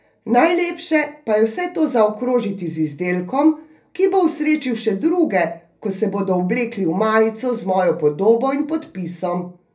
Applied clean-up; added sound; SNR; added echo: none; none; none; reverberation time 0.3 s.